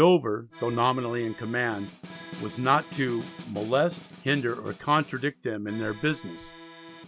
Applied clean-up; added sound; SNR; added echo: none; Snare drum + Accordion; 17 dB; none.